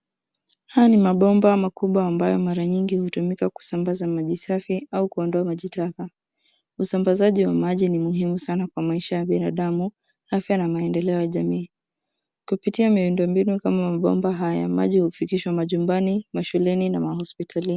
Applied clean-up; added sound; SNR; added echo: none; none; none; none.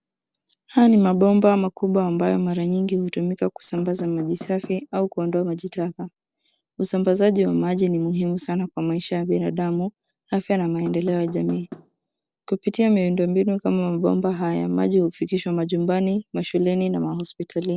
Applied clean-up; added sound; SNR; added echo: neural separator model SepFormer DNS4.